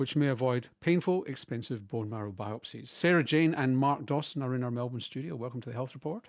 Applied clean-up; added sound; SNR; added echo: none; none; none; none.